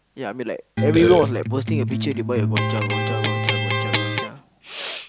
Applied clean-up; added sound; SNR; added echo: none; Electric guitar + Burping, eructation; -2 dB; none.